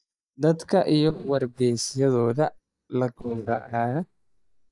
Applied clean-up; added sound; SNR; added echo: neural mask model DeepFilterNet 3.